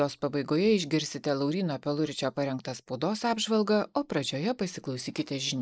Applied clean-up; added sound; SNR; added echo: neural mask model Resemble Enhance denoiser.